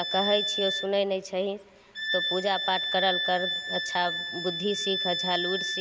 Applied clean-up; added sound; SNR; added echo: none; Wind instrument, woodwind instrument; 2 dB; none.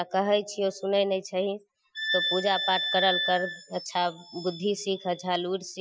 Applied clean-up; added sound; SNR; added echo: classical method Wiener filter.